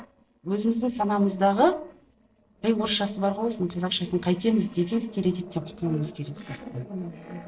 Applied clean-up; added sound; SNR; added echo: neural separator model SepFormer DNS4.